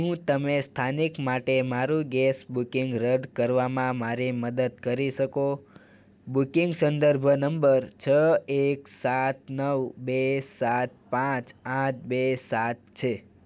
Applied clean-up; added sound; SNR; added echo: none; none; none; none.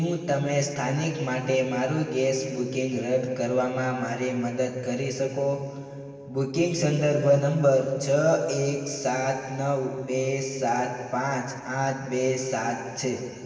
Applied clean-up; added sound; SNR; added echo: none; none; none; reverberation time 2.5 s.